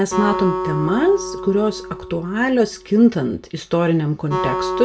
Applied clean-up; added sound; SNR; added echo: none; Acoustic guitar; 7 dB; reverberation time 0.2 s.